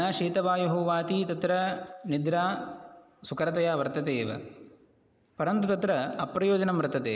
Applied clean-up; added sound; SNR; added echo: neural mask model Resemble Enhance denoiser.